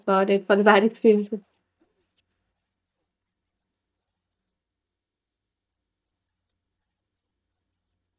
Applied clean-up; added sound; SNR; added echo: neural mask model DeepFilterNet 3.